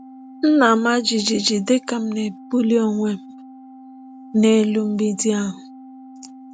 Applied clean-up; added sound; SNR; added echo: none; Organ; 20 dB; none.